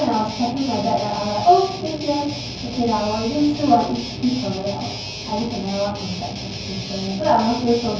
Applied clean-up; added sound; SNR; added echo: none; Guitar; 11 dB; reverberation time 0.9 s.